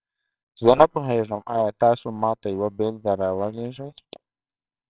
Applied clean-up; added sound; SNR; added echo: neural separator model SepFormer WHAMR!.